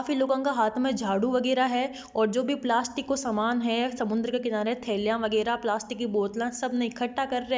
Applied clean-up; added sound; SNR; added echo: none; none; none; none.